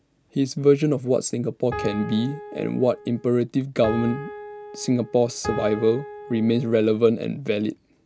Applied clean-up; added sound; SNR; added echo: none; Piano; 12 dB; none.